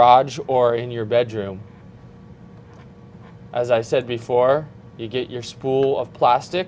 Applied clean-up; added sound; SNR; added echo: none; none; none; none.